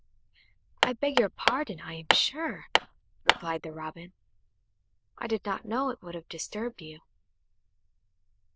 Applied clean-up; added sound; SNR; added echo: neural diffusion model UNIVERSE++.